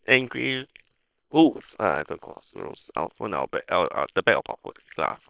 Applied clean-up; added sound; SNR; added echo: neural separator model SepFormer WHAM!.